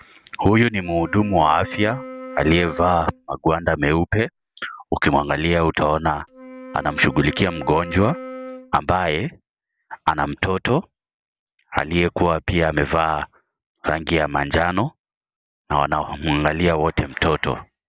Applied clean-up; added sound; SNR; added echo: none; Wind instrument, woodwind instrument; 14 dB; none.